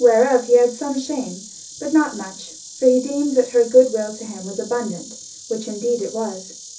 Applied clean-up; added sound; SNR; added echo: none; Insect; 18 dB; reverberation time 0.3 s.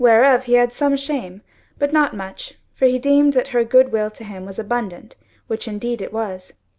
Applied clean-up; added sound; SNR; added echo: none; none; none; none.